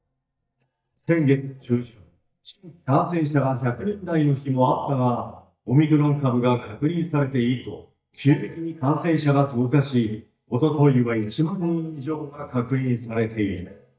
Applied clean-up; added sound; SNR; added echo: neural mask model DeepFilterNet 3.